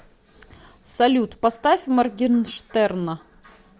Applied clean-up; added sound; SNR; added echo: none; none; none; none.